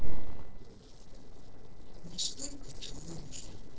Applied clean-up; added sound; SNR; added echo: neural separator model SepFormer DNS4.